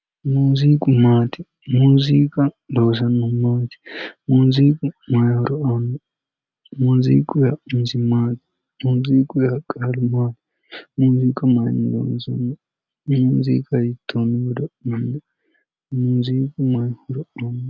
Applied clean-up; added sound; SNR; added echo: none; none; none; none.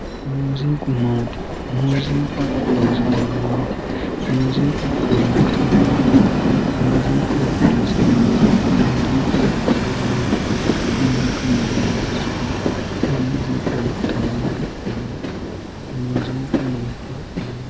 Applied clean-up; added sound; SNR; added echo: none; Train; -5 dB; none.